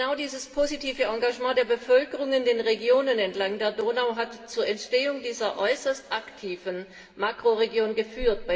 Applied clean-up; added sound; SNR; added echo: none; none; none; reverberation time 2.2 s.